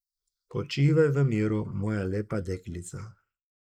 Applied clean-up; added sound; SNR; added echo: neural mask model Resemble Enhance denoiser.